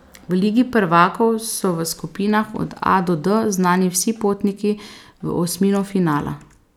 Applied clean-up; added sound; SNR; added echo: none; none; none; none.